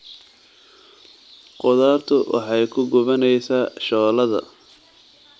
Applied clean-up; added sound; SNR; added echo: none; none; none; none.